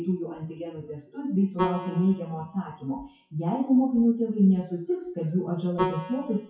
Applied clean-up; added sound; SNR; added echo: classical method WPE with log-MMSE.